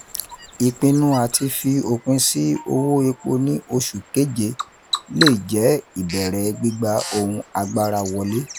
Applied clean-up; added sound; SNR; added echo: none; Bird vocalization, bird call, bird song; 13 dB; none.